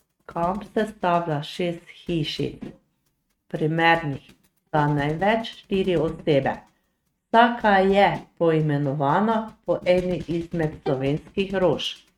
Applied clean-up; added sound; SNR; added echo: neural mask model RNNoise.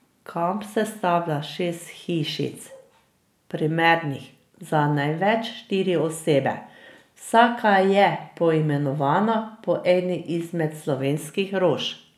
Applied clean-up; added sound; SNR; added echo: none; none; none; none.